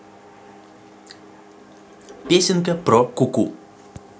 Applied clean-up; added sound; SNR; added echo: none; none; none; none.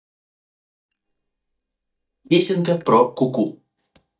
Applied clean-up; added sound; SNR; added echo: neural mask model DeepFilterNet 3.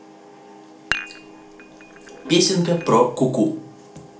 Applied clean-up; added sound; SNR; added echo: none; Dishes, pots, and pans; 12 dB; reverberation time 0.4 s.